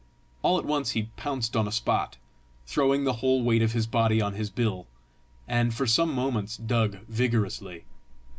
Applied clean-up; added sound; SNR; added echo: none; none; none; none.